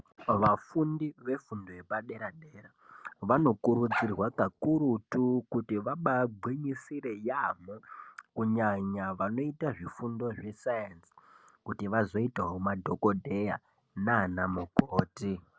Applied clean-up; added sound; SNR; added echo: none; Bark; 6 dB; none.